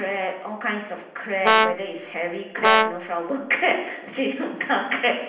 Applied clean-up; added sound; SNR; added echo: none; Brass instrument; -4 dB; reverberation time 0.8 s.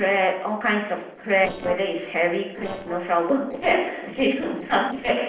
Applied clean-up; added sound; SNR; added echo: neural separator model SepFormer DNS4.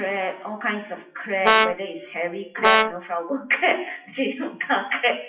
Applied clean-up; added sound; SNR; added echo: classical method WPE with log-MMSE.